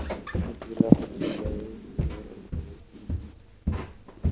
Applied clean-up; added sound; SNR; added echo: none; Walk, footsteps; 3 dB; none.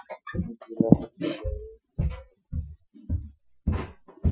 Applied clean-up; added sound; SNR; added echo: classical method Wiener filter.